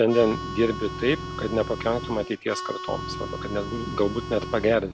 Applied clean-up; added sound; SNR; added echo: none; Engine / Truck / Car + Harmonica; 8 dB; none.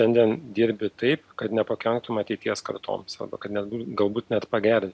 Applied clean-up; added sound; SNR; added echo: none; none; none; none.